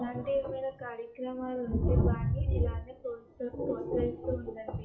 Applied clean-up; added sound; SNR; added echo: classical method WPE with log-MMSE.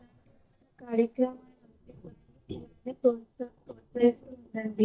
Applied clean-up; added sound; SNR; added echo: neural mask model DeepFilterNet 3.